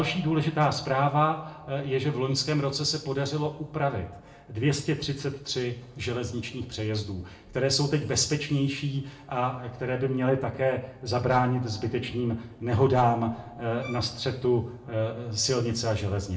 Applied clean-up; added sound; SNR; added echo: none; Bowed string instrument; 19 dB; reverberation time 0.5 s.